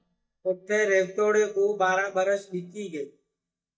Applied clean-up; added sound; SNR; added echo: neural mask model DeepFilterNet 3.